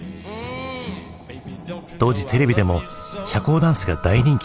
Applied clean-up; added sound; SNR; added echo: none; Fire; 18 dB; none.